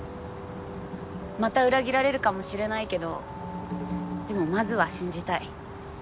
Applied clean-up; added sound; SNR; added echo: none; none; none; none.